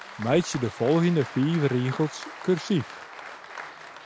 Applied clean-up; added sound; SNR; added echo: none; Applause; 14 dB; none.